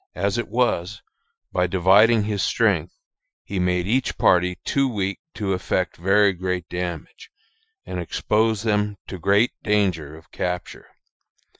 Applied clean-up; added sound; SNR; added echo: classical method Wiener filter.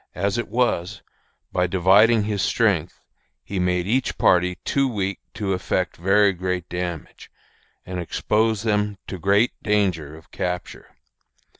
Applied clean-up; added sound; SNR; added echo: none; none; none; none.